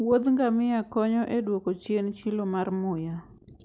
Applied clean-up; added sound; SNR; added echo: none; none; none; none.